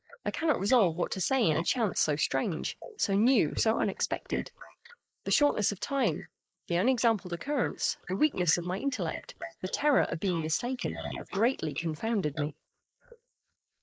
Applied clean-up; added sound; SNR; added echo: neural mask model Resemble Enhance denoiser.